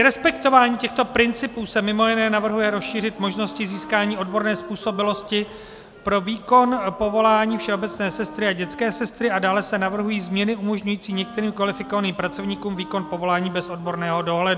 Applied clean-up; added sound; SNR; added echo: none; Wind instrument, woodwind instrument; 17 dB; none.